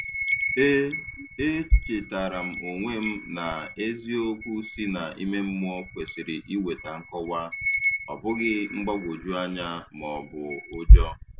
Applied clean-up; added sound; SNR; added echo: none; Wind chime; -4 dB; none.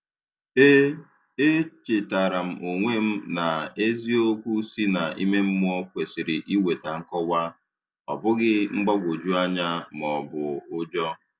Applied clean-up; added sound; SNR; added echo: none; none; none; none.